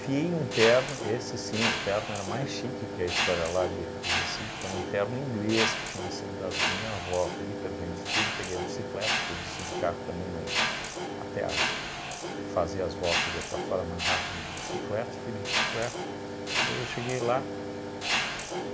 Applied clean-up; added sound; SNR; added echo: none; Mechanisms; -1 dB; reverberation time 0.4 s.